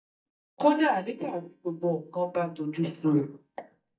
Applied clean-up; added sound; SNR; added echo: neural mask model DeepFilterNet 3.